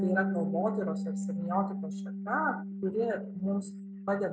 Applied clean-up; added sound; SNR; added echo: none; Bass guitar; 2 dB; none.